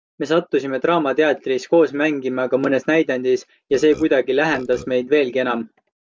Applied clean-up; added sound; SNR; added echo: none; Burping, eructation; 16 dB; none.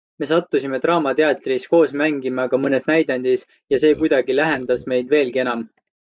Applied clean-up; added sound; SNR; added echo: neural mask model DeepFilterNet 3.